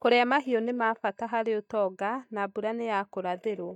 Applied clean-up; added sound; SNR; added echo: neural mask model DeepFilterNet 3.